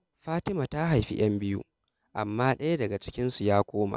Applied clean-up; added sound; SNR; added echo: none; none; none; none.